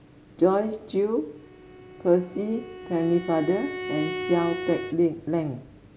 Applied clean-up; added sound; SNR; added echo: none; Bowed string instrument; 11 dB; none.